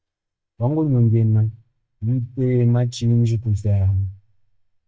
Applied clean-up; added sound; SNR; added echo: neural mask model DeepFilterNet 3.